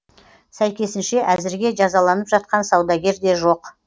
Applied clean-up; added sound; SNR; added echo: none; none; none; none.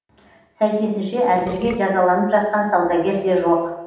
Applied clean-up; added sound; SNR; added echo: none; Burping, eructation; 13 dB; reverberation time 0.8 s.